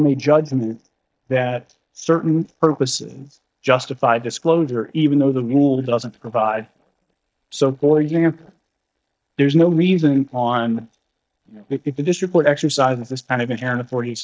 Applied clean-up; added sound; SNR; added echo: neural mask model DeepFilterNet 3.